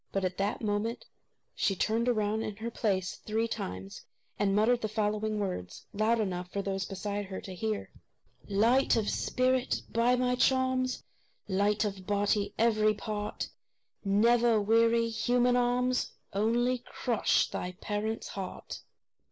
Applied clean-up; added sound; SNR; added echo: none; none; none; none.